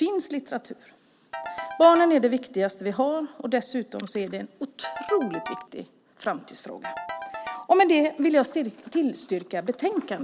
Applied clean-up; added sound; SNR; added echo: none; Ringtone / Keyboard (musical); 13 dB; none.